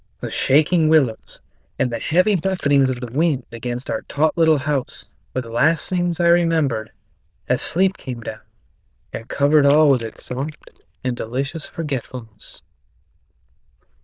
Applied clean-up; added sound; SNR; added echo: neural diffusion model UNIVERSE++.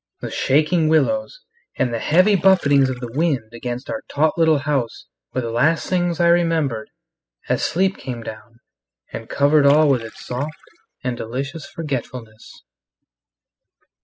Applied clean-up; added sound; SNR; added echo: classical method spectral subtraction.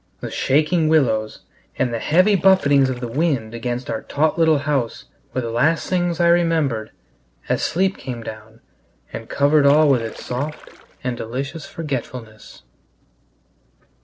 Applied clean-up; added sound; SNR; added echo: neural separator model SepFormer DNS4.